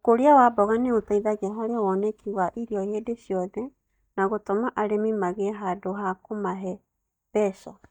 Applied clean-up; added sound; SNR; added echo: neural mask model DeepFilterNet 3.